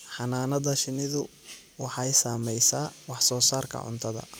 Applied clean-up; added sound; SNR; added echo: none; none; none; none.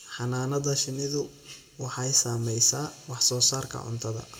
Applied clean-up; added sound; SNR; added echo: none; none; none; reverberation time 0.9 s.